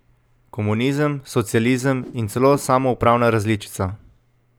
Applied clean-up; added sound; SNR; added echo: none; Whoosh, swoosh, swish; 20 dB; none.